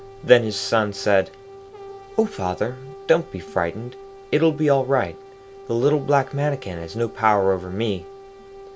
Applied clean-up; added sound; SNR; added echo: none; Brass instrument; 18 dB; none.